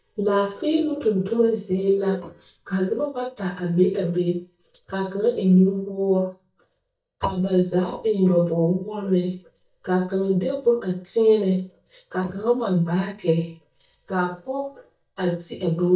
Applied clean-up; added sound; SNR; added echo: neural mask model DeepFilterNet 3.